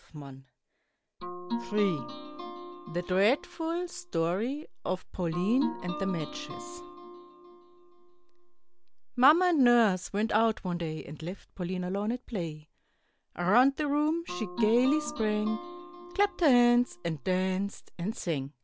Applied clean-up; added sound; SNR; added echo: none; Guitar; 11 dB; none.